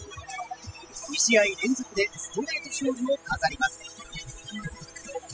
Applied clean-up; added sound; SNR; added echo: classical method spectral subtraction.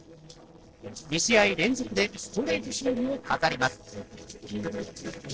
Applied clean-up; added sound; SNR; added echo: neural separator model SepFormer DNS4.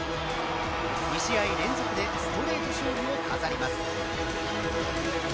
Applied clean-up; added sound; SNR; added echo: none; Bowed string instrument; 2 dB; none.